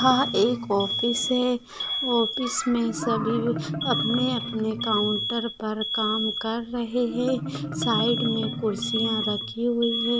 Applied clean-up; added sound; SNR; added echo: none; Marimba, xylophone + Alarm; 4 dB; none.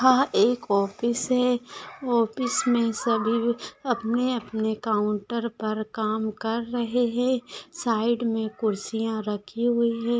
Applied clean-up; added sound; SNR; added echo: none; none; none; none.